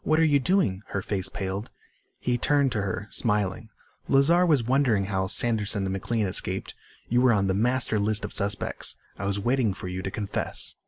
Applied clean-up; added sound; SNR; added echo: none; none; none; none.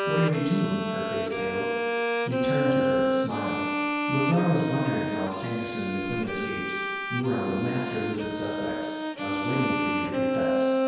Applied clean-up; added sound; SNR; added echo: none; Bowed string instrument; -1 dB; reverberation time 1.2 s.